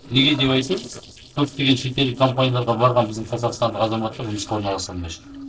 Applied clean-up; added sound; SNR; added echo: neural separator model SepFormer DNS4.